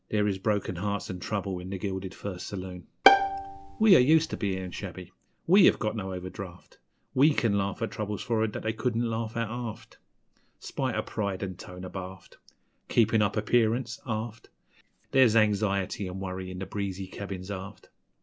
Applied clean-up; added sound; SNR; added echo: none; Bowed string instrument; -1 dB; none.